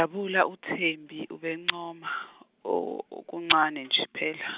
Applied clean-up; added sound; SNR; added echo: none; none; none; none.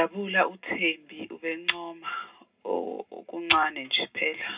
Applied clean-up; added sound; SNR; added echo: none; none; none; reverberation time 0.2 s.